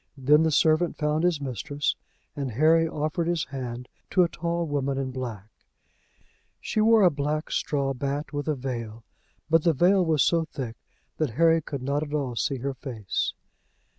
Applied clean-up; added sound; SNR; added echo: none; none; none; none.